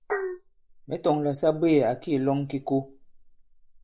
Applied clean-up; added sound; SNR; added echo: neural mask model Resemble Enhance denoiser.